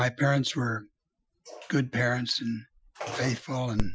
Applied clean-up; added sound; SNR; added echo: classical method Wiener filter.